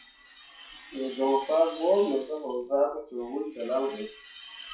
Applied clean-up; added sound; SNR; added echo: classical method WPE with log-MMSE.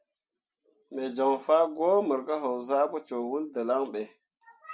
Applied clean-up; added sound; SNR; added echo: none; none; none; none.